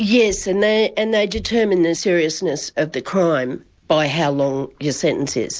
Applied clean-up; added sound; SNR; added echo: none; none; none; none.